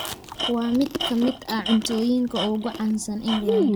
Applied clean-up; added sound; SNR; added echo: none; Tools + Chewing, mastication; 4 dB; none.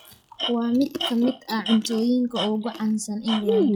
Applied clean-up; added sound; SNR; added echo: classical method log-MMSE.